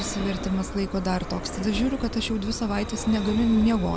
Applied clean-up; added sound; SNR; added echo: none; Vehicle; 7 dB; none.